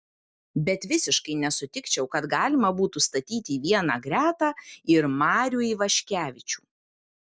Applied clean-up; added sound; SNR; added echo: none; none; none; none.